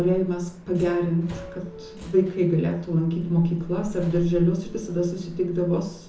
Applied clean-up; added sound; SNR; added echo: none; Subway, metro, underground; 16 dB; reverberation time 0.6 s.